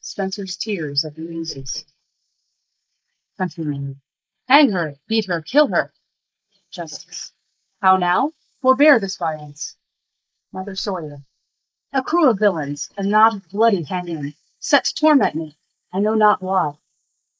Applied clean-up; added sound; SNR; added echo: neural mask model Resemble Enhance denoiser.